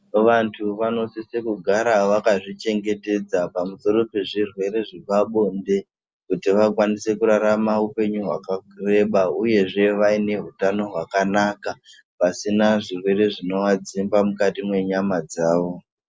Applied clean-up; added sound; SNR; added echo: none; none; none; none.